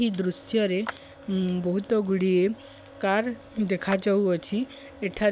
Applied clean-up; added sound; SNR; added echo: none; Clapping; 18 dB; none.